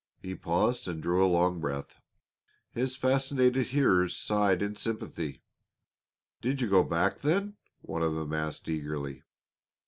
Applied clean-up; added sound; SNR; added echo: none; none; none; none.